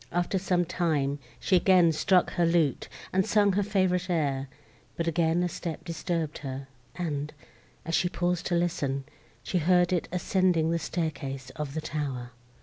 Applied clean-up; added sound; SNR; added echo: none; none; none; none.